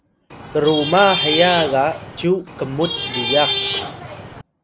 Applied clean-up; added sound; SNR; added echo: none; Traffic noise, roadway noise / Vehicle horn, car horn, honking; 4 dB; none.